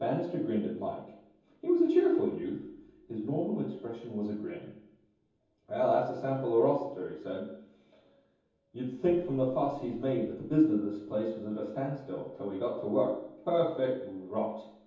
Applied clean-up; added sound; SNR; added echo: none; none; none; reverberation time 0.9 s.